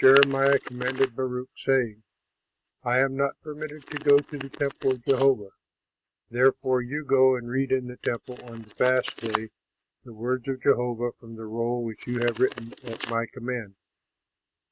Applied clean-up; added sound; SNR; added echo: neural mask model RNNoise.